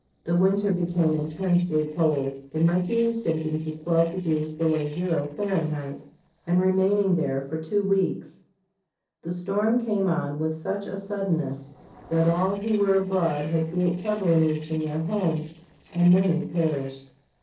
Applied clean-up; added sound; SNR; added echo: neural separator model SepFormer DNS4.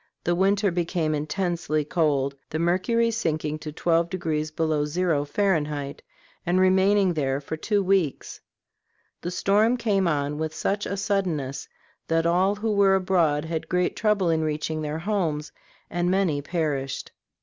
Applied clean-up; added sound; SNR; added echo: none; none; none; none.